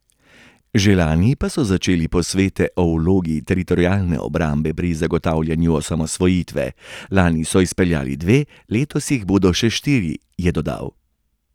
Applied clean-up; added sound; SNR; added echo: none; none; none; none.